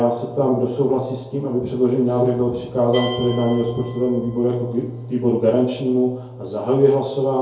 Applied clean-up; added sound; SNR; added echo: none; Glass; 11 dB; reverberation time 2.2 s.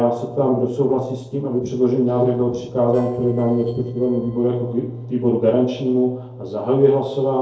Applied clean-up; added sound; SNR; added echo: neural separator model SepFormer DNS4.